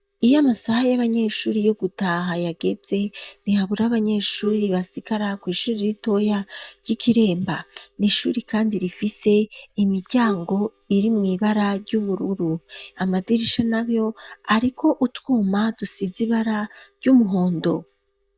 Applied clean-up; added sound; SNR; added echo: neural mask model DeepFilterNet 3.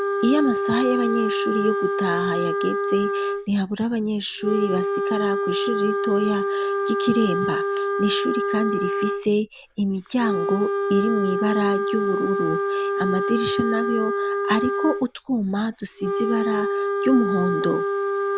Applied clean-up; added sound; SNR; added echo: none; Wind instrument, woodwind instrument; 0 dB; none.